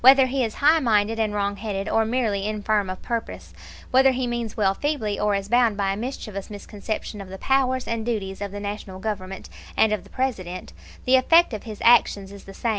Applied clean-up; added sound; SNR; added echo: none; none; none; none.